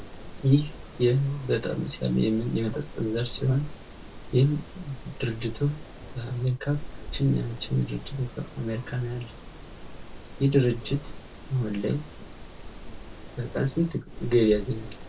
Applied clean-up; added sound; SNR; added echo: none; Insect; 12 dB; reverberation time 0.2 s.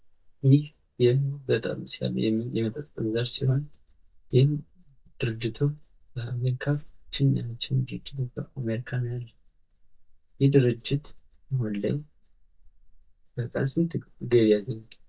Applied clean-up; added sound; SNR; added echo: neural mask model DeepFilterNet 3.